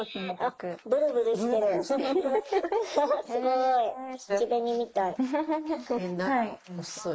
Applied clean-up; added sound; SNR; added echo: neural mask model Resemble Enhance denoiser.